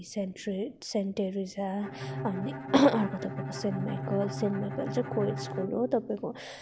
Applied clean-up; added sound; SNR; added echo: none; Bowed string instrument; 8 dB; none.